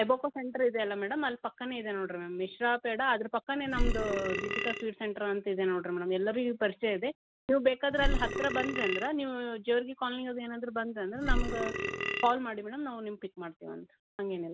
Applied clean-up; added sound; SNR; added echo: none; Burping, eructation; -1 dB; none.